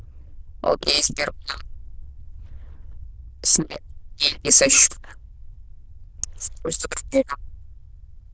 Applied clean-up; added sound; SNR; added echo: neural diffusion model UNIVERSE++.